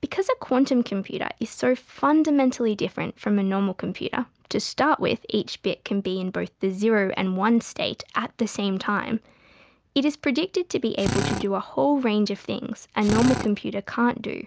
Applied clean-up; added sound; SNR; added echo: none; Drill; 4 dB; none.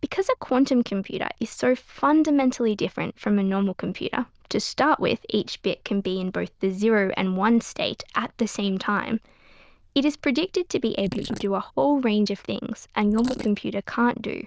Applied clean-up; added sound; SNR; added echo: neural diffusion model UNIVERSE++.